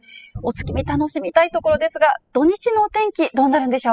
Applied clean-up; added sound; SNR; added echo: classical method spectral subtraction.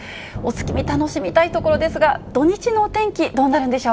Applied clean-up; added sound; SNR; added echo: none; Thunder; 11 dB; none.